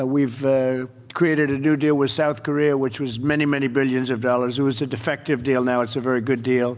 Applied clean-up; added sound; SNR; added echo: none; none; none; none.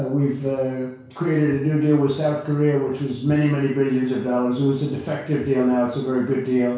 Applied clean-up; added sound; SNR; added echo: none; none; none; reverberation time 0.6 s.